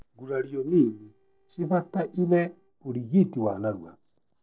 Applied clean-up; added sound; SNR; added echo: neural separator model SepFormer DNS4.